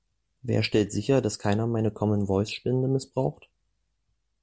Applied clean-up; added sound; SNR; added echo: none; none; none; none.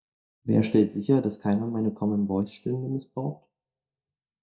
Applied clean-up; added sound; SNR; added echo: neural mask model DeepFilterNet 3.